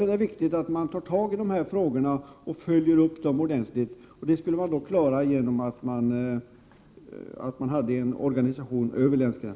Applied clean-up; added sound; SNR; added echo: none; none; none; none.